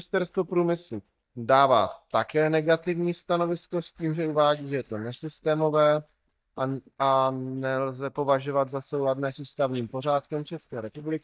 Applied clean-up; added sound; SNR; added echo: neural mask model DeepFilterNet 3.